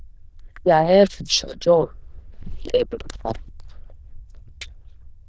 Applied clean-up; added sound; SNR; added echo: neural diffusion model UNIVERSE++.